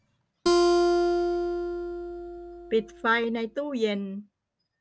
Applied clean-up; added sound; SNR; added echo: none; Acoustic guitar; -5 dB; none.